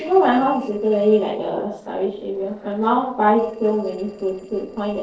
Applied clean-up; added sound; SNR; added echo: neural separator model SepFormer DNS4.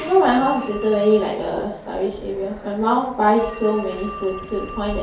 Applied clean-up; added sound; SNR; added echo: none; Telephone; 15 dB; reverberation time 2.4 s.